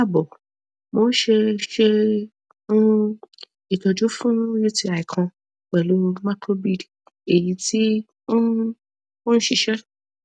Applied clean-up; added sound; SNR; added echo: none; none; none; none.